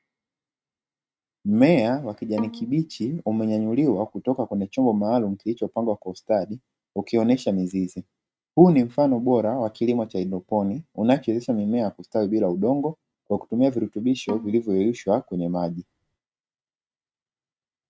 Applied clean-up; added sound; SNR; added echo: neural mask model RNNoise.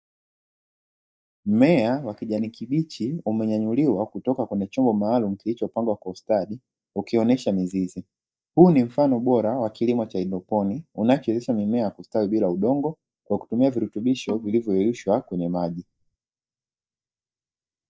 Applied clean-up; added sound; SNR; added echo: neural mask model DeepFilterNet 3.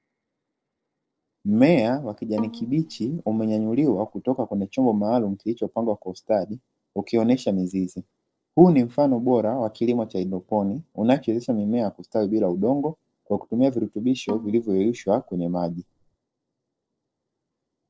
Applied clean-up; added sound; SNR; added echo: neural separator model SepFormer DNS4.